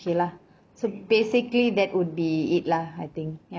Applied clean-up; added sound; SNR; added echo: none; none; none; none.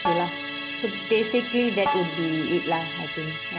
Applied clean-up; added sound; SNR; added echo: none; Bowed string instrument + Musical instrument; 4 dB; none.